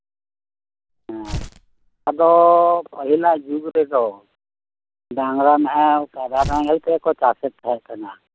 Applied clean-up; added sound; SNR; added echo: none; Tearing; 15 dB; none.